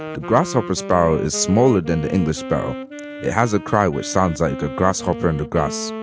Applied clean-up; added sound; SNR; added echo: none; Wind instrument, woodwind instrument; 11 dB; none.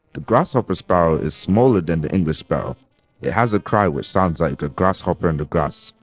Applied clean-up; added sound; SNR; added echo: neural separator model SepFormer DNS4.